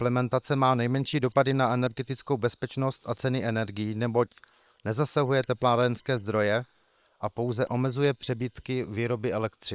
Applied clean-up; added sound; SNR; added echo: neural separator model SepFormer WHAM!.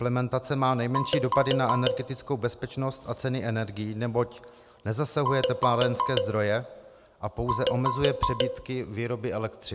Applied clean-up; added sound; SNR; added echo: none; Marimba, xylophone; 2 dB; none.